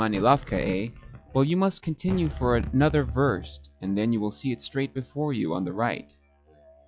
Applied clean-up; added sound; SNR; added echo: classical method log-MMSE.